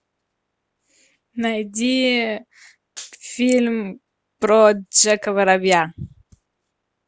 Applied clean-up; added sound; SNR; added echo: none; none; none; none.